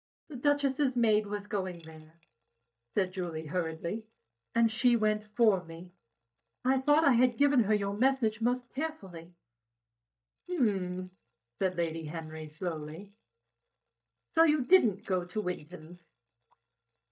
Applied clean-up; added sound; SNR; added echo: neural mask model DeepFilterNet 3.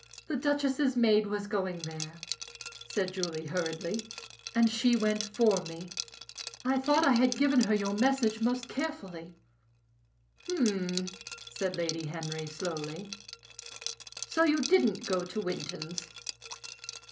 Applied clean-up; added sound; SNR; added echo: none; Liquid; 12 dB; reverberation time 0.3 s.